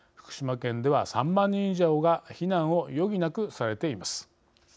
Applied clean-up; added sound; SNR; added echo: none; none; none; none.